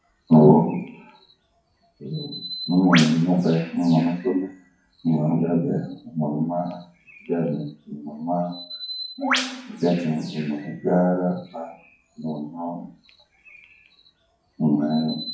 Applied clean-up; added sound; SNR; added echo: classical method WPE with log-MMSE.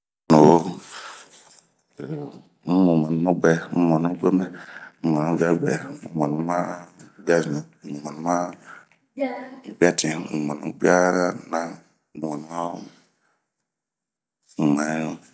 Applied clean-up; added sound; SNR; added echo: none; none; none; none.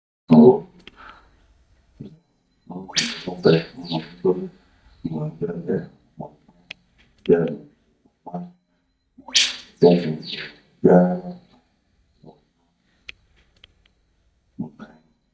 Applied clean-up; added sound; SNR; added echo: neural mask model DeepFilterNet 3.